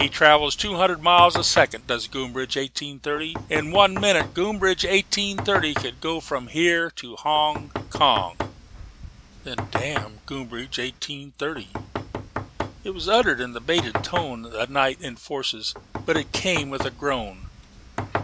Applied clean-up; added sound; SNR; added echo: none; Knock; 10 dB; none.